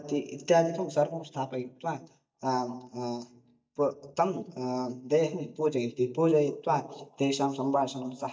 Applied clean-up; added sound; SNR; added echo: neural mask model DeepFilterNet 3.